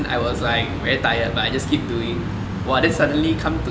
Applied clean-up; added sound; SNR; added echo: none; none; none; none.